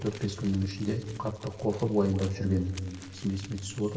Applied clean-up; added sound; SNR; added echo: none; Crumpling, crinkling; 18 dB; reverberation time 2.0 s.